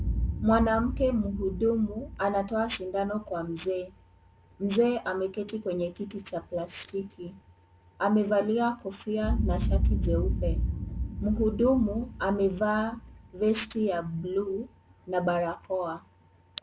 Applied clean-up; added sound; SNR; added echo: none; Boom; 5 dB; none.